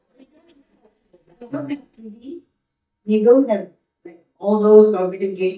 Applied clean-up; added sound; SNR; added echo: neural mask model DeepFilterNet 3.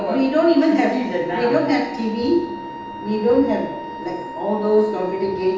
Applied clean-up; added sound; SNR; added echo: none; Wind instrument, woodwind instrument; 14 dB; reverberation time 0.8 s.